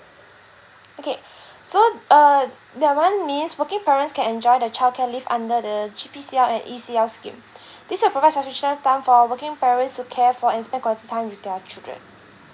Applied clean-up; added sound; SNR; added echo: none; none; none; none.